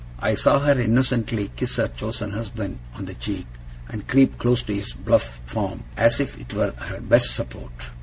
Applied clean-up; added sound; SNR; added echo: none; none; none; none.